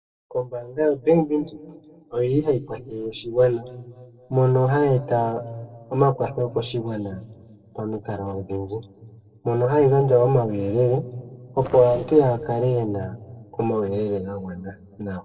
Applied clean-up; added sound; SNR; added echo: neural separator model SepFormer DNS4.